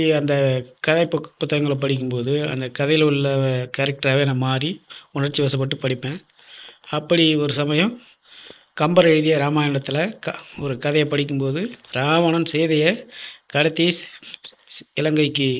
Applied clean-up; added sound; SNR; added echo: neural mask model Resemble Enhance denoiser.